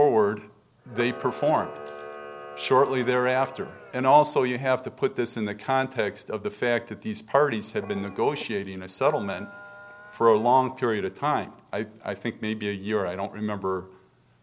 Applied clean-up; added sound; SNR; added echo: none; Camera; 19 dB; none.